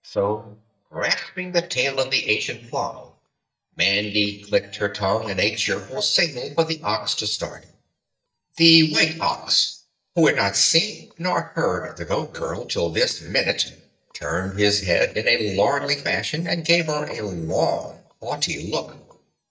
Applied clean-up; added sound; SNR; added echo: neural mask model DeepFilterNet 3.